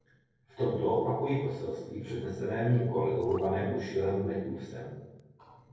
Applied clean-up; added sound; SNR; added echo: neural separator model SepFormer DNS4.